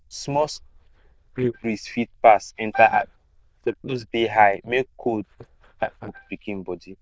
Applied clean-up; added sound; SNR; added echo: neural diffusion model UNIVERSE++.